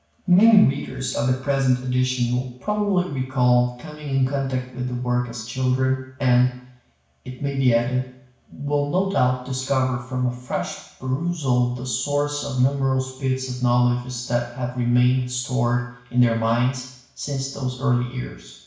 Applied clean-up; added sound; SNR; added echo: none; none; none; reverberation time 0.7 s.